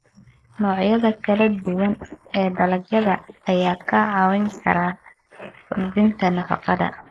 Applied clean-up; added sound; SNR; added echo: neural mask model Resemble Enhance denoiser.